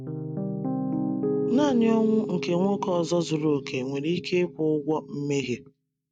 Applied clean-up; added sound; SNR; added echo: neural mask model RNNoise.